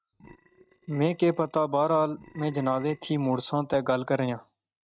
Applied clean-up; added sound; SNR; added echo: neural mask model RNNoise.